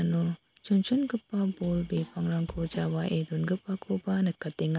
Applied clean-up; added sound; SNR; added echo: none; Drum kit; 17 dB; none.